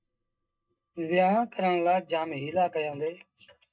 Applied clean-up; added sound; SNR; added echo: neural mask model DeepFilterNet 3.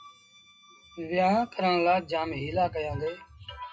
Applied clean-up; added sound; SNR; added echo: classical method WPE with log-MMSE.